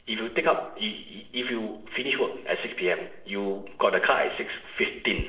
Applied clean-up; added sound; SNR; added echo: neural separator model SepFormer DNS4.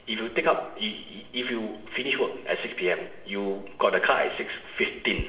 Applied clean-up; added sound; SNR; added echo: none; Purr; 19 dB; reverberation time 1.4 s.